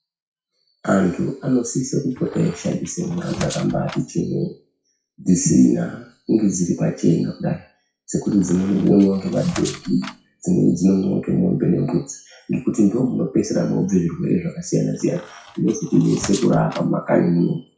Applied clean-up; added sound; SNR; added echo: classical method WPE with log-MMSE.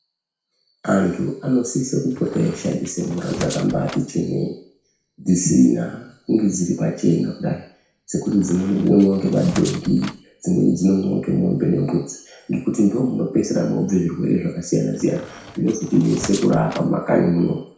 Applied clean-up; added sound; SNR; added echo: none; Squeak; 16 dB; reverberation time 0.6 s.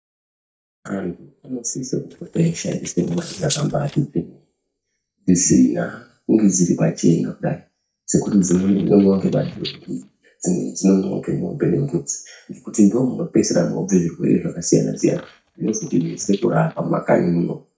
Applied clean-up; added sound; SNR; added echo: neural mask model DeepFilterNet 3.